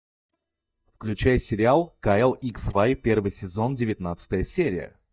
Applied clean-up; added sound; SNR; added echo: neural mask model DeepFilterNet 3.